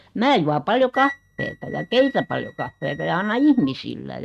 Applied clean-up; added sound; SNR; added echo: neural mask model RNNoise.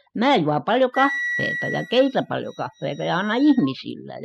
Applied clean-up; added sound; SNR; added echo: classical method spectral subtraction.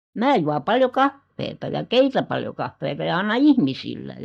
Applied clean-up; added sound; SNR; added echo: neural mask model DeepFilterNet 3.